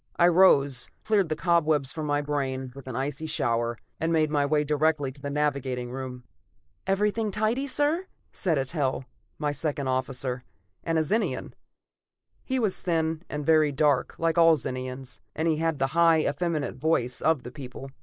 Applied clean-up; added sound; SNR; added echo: neural mask model Resemble Enhance denoiser.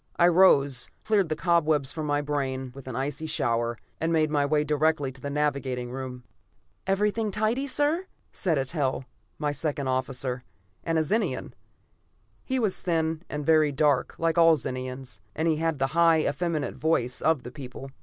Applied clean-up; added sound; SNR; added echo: none; none; none; none.